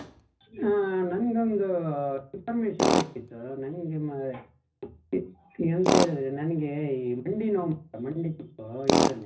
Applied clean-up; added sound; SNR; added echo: none; Tools; 2 dB; reverberation time 0.4 s.